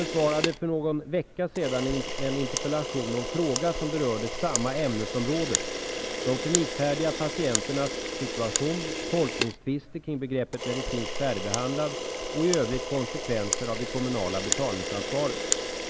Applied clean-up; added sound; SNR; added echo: none; Camera; 3 dB; none.